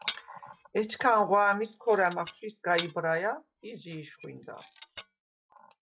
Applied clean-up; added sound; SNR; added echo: classical method log-MMSE.